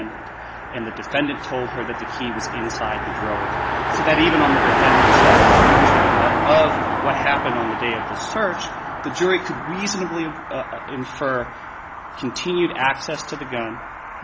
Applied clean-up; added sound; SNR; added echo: none; Car passing by; -4 dB; none.